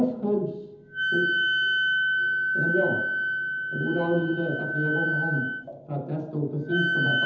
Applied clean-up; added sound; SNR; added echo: none; Wind instrument, woodwind instrument; -2 dB; reverberation time 0.8 s.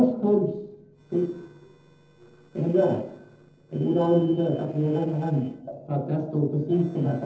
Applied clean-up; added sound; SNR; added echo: neural separator model SepFormer DNS4.